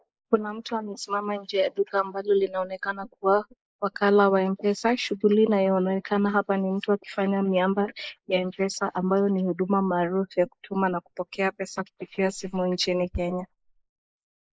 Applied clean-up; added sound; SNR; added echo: neural mask model Resemble Enhance denoiser.